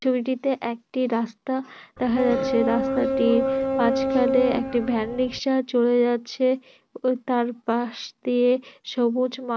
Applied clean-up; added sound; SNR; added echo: none; Boat, Water vehicle; 1 dB; none.